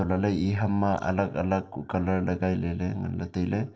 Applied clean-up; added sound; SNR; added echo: neural separator model SepFormer DNS4.